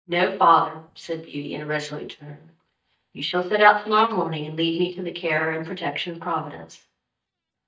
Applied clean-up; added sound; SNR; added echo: neural mask model DeepFilterNet 3.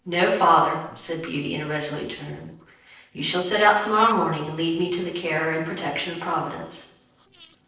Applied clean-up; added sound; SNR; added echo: neural separator model SepFormer DNS4.